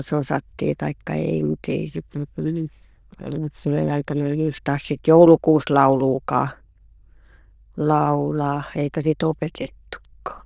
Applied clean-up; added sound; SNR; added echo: neural diffusion model UNIVERSE++.